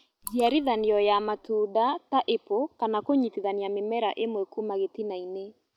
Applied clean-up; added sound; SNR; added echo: none; Raindrop / Drip; 20 dB; none.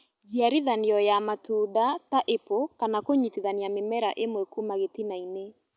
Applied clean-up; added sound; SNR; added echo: none; none; none; none.